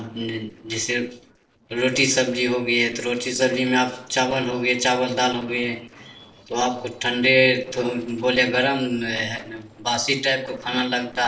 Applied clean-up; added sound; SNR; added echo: neural separator model SepFormer DNS4.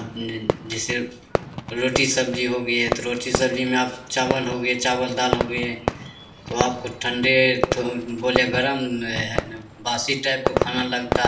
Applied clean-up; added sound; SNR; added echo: none; Fireworks; 5 dB; reverberation time 0.4 s.